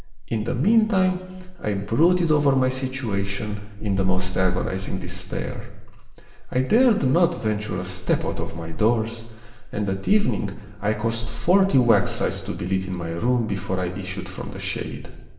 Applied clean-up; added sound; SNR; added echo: none; none; none; reverberation time 1.0 s.